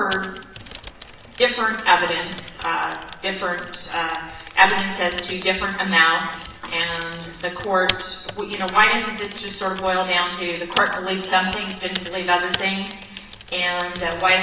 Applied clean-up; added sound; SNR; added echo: none; Typing; 14 dB; reverberation time 1.0 s.